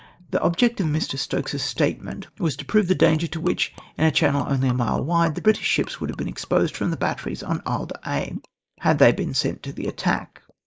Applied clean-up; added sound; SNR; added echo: neural mask model Resemble Enhance denoiser.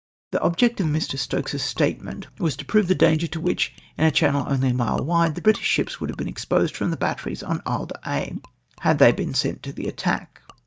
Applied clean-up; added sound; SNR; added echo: neural mask model DeepFilterNet 3.